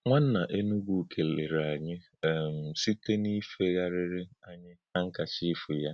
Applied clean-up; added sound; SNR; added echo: none; none; none; none.